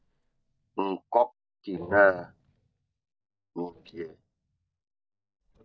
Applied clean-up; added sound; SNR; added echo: neural mask model DeepFilterNet 3.